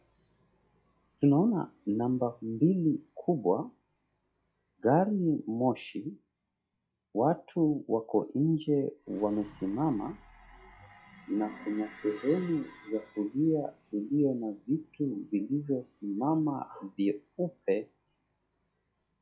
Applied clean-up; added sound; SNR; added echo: classical method log-MMSE.